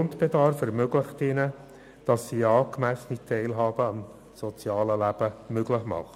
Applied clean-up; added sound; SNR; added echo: none; none; none; none.